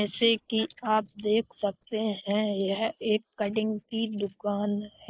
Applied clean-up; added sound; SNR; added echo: neural mask model Resemble Enhance denoiser.